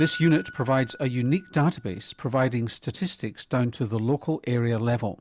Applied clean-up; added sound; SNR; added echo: none; Piano; 20 dB; none.